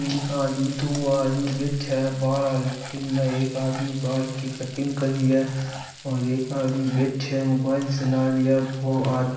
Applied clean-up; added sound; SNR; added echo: none; Frying (food); 17 dB; reverberation time 0.9 s.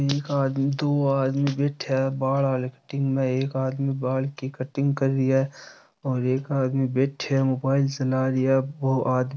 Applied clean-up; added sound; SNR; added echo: none; none; none; none.